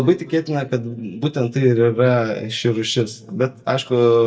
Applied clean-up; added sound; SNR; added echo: neural mask model DeepFilterNet 3.